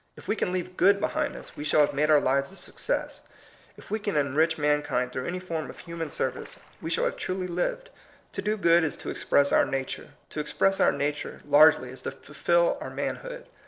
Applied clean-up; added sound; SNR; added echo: neural separator model SepFormer DNS4.